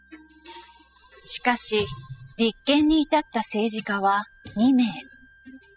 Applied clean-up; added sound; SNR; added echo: classical method spectral subtraction.